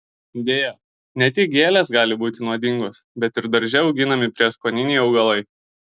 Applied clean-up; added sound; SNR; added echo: none; none; none; none.